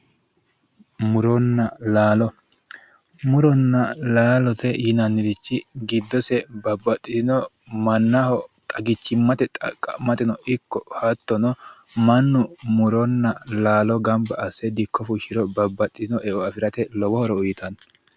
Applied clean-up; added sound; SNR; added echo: none; none; none; none.